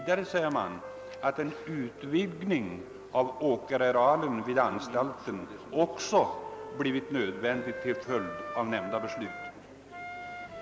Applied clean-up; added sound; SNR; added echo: none; Wind instrument, woodwind instrument; 13 dB; none.